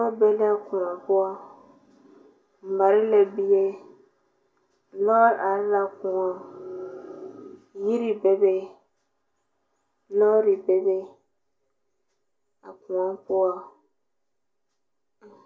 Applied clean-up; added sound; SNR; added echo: none; none; none; reverberation time 0.2 s.